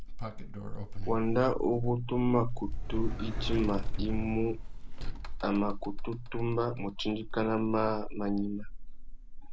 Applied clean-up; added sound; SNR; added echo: none; Sliding door; 1 dB; none.